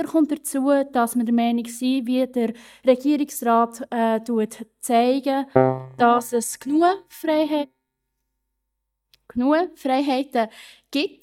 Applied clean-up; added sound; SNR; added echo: neural mask model DeepFilterNet 3.